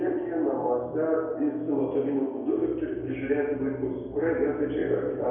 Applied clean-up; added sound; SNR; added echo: none; Organ; 15 dB; reverberation time 1.2 s.